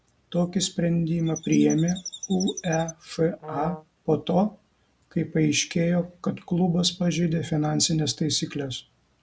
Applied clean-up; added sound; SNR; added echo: none; Brass instrument + Chirp, tweet; 13 dB; none.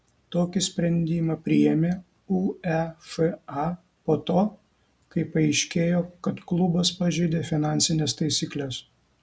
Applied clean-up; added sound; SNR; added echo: none; none; none; none.